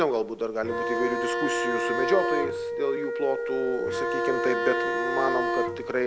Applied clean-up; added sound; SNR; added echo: none; Bowed string instrument + Wind instrument, woodwind instrument; -1 dB; none.